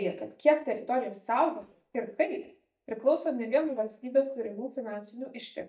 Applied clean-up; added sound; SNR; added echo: neural mask model DeepFilterNet 3.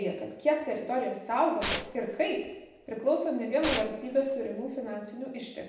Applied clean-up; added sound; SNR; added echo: none; Tearing; 6 dB; reverberation time 0.9 s.